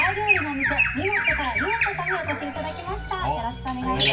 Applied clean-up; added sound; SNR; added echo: none; Bird vocalization, bird call, bird song; -1 dB; reverberation time 0.1 s.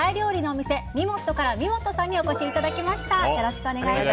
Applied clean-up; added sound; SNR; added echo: none; none; none; none.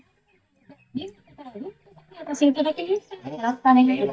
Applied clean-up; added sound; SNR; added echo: neural mask model DeepFilterNet 3.